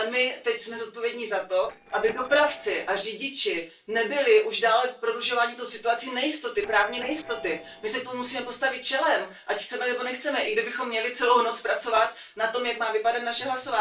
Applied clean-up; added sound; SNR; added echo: neural separator model SepFormer DNS4.